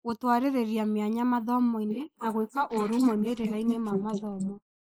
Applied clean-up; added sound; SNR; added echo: neural mask model Resemble Enhance denoiser.